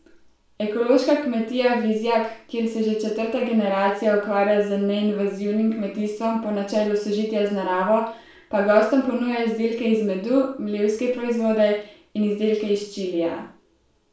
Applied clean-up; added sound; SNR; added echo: none; none; none; reverberation time 0.4 s.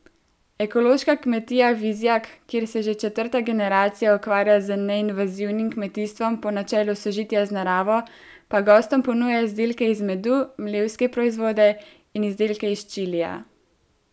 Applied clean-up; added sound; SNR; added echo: none; none; none; none.